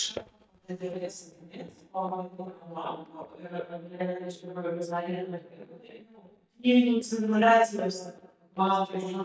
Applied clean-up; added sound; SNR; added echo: neural mask model DeepFilterNet 3.